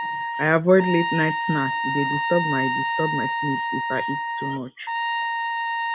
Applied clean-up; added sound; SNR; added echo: none; Trumpet; 1 dB; none.